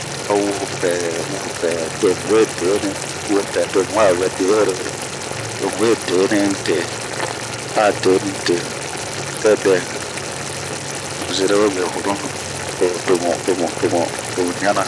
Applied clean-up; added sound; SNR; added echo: none; Boiling; 6 dB; none.